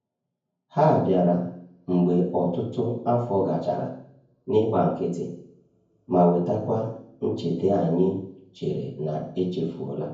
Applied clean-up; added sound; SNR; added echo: none; none; none; reverberation time 0.9 s.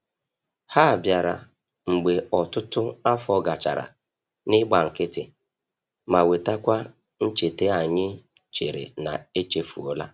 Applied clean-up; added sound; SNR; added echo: none; none; none; none.